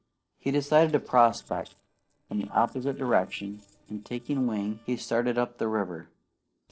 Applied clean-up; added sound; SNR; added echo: neural separator model SepFormer DNS4.